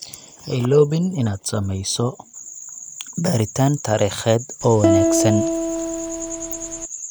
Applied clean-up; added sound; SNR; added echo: none; Piano; -1 dB; none.